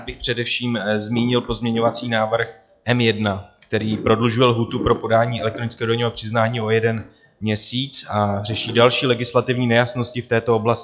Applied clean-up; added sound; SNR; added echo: classical method log-MMSE.